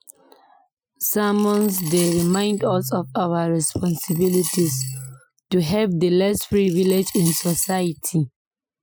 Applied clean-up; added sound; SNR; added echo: classical method Wiener filter.